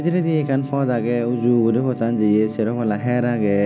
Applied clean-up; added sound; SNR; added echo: none; Bowed string instrument; 14 dB; none.